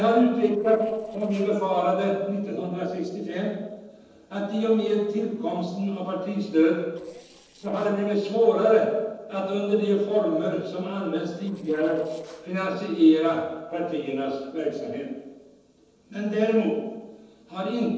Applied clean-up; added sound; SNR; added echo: neural separator model SepFormer DNS4.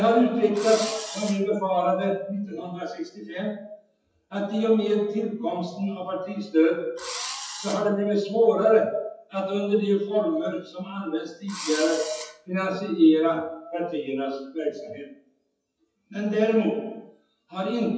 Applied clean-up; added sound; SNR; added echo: classical method WPE with log-MMSE.